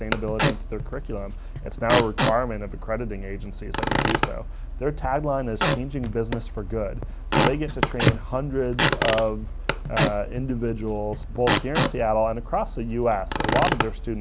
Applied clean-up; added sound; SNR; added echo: none; Squeak / Wood; -1 dB; none.